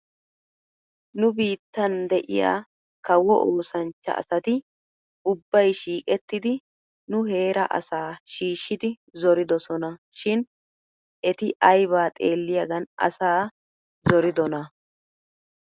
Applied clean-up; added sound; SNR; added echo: none; none; none; none.